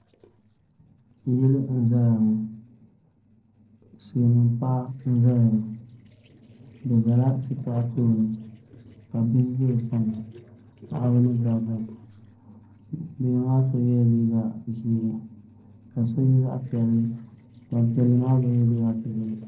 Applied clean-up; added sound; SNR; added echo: neural separator model SepFormer DNS4.